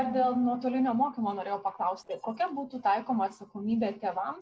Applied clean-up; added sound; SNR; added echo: neural separator model SepFormer DNS4.